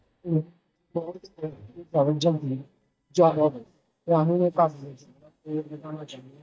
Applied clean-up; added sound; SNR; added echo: neural mask model DeepFilterNet 3.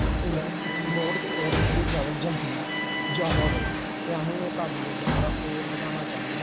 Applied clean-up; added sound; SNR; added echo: none; Alarm + Thump, thud; -5 dB; none.